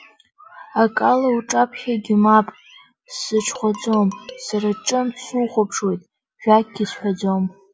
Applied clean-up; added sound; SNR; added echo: none; Marimba, xylophone; 19 dB; none.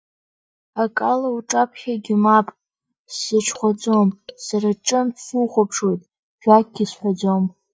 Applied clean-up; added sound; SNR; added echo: neural mask model DeepFilterNet 3.